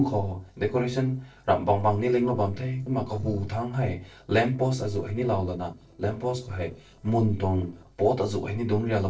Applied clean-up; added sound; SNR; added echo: neural separator model SepFormer DNS4.